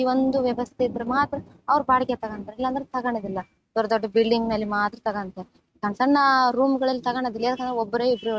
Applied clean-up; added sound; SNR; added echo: neural mask model RNNoise.